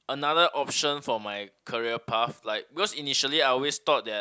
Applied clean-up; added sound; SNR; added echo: none; none; none; none.